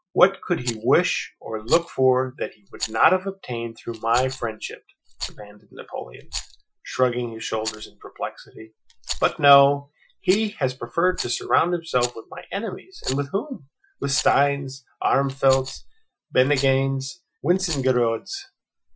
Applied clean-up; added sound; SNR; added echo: classical method Wiener filter.